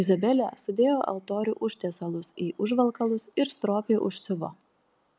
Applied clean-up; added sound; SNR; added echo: none; none; none; none.